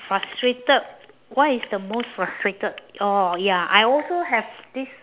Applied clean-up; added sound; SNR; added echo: none; none; none; none.